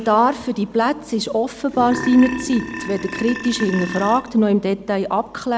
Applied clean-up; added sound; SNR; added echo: none; Burping, eructation; 10 dB; none.